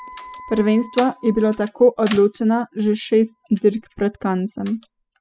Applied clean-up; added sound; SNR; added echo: classical method spectral subtraction.